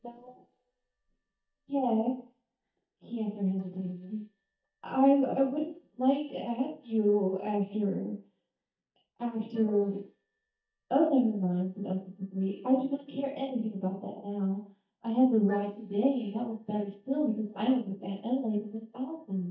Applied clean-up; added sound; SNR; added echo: neural mask model DeepFilterNet 3.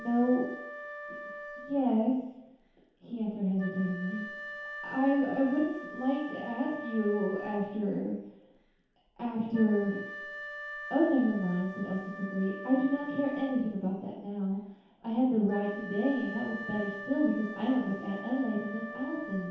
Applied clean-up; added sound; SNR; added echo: none; Wind instrument, woodwind instrument; 12 dB; reverberation time 0.8 s.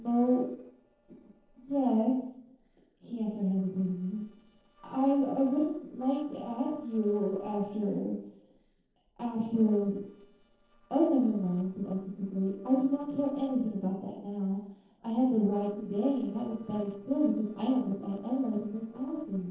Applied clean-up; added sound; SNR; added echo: neural separator model SepFormer DNS4.